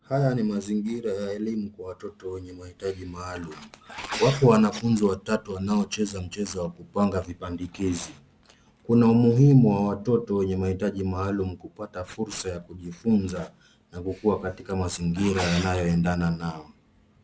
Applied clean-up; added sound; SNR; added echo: none; Sneeze; 14 dB; none.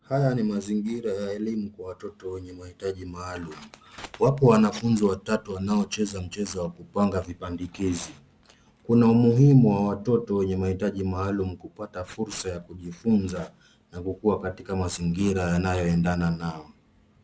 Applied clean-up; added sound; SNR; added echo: none; none; none; none.